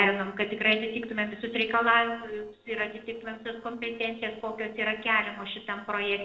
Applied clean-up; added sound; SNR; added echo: neural separator model SepFormer DNS4.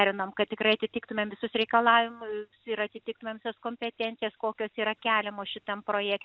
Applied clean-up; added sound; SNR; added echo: none; none; none; none.